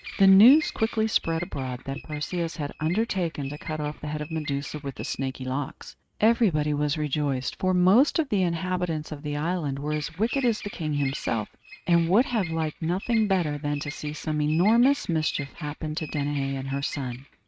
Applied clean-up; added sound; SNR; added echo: neural mask model RNNoise.